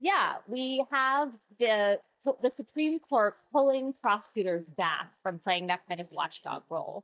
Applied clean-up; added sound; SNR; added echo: neural mask model DeepFilterNet 3.